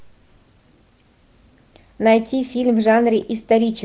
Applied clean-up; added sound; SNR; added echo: none; none; none; none.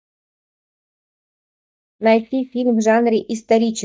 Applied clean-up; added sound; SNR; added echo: neural mask model DeepFilterNet 3.